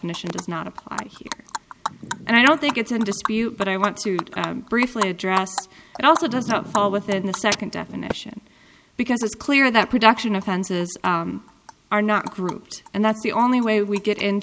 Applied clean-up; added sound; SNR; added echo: none; Animal; 12 dB; none.